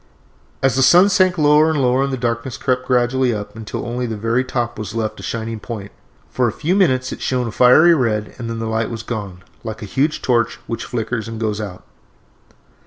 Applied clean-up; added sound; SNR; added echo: none; none; none; none.